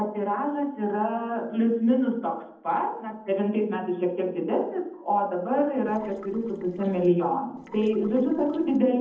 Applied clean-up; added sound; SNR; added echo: neural separator model SepFormer DNS4.